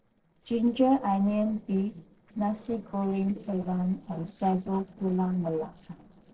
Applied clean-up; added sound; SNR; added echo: neural separator model SepFormer DNS4.